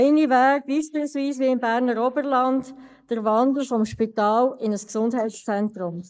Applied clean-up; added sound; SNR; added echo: neural mask model Resemble Enhance denoiser.